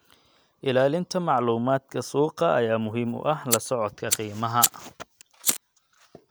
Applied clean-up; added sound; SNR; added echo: none; Fire; 4 dB; none.